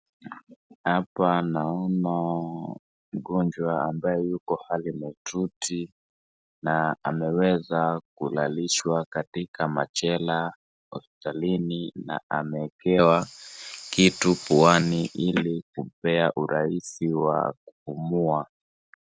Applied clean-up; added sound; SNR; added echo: none; none; none; none.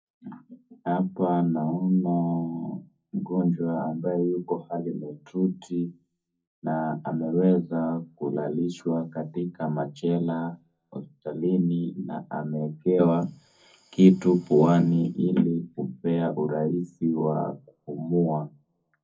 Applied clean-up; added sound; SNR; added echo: none; none; none; reverberation time 0.3 s.